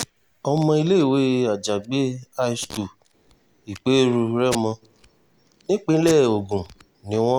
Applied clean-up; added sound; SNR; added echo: none; Packing tape, duct tape; 20 dB; none.